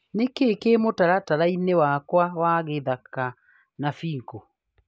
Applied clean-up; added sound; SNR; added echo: none; none; none; none.